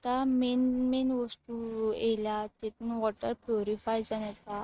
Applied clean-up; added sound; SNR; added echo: neural mask model RNNoise.